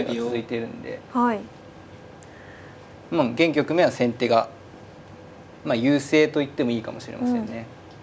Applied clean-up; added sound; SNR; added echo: none; none; none; none.